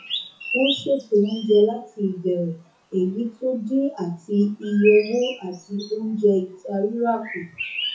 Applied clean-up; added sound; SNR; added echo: classical method WPE with log-MMSE.